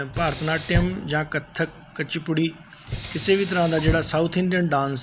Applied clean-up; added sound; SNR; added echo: none; Sink (filling or washing); 8 dB; none.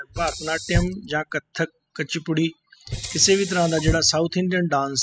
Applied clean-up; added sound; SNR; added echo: classical method spectral subtraction.